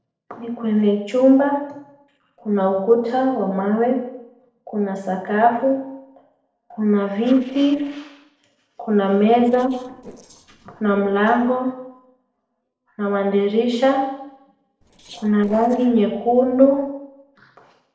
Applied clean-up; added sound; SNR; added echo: neural separator model SepFormer DNS4.